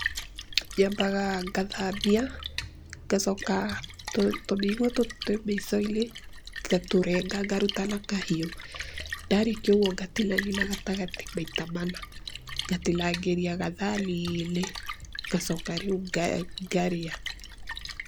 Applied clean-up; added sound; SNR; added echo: none; Splash, splatter; 9 dB; none.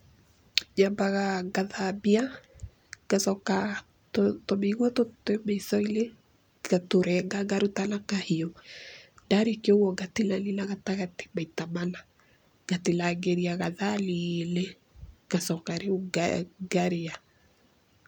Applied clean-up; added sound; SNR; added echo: none; none; none; none.